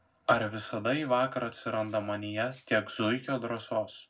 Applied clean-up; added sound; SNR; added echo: neural separator model SepFormer DNS4.